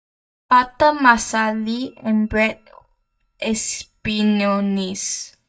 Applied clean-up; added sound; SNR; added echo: neural mask model DeepFilterNet 3.